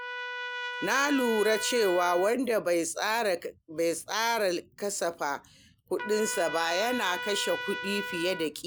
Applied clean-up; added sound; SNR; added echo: none; Trumpet; 9 dB; none.